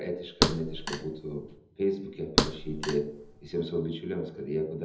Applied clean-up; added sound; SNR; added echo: none; Thump, thud; -1 dB; reverberation time 0.8 s.